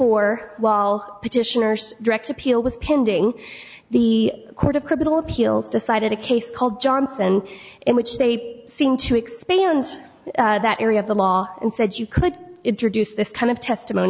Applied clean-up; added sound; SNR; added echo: none; none; none; none.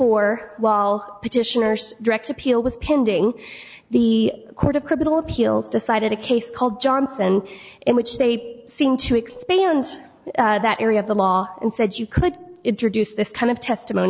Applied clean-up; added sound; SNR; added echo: neural separator model SepFormer DNS4.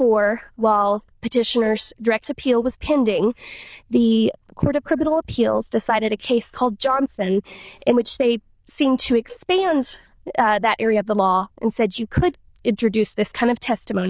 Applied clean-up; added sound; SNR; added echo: neural diffusion model UNIVERSE++.